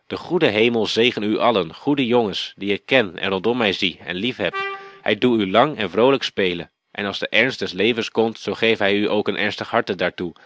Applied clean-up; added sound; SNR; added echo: none; Trumpet; 12 dB; none.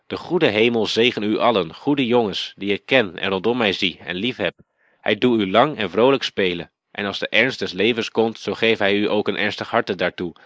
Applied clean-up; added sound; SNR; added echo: neural mask model Resemble Enhance denoiser.